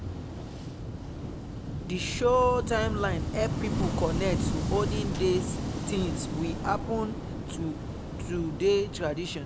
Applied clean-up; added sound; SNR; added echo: none; Waves, surf / Wind; 2 dB; none.